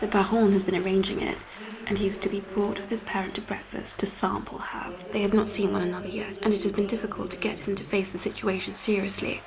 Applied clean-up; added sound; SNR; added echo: none; Applause; 13 dB; none.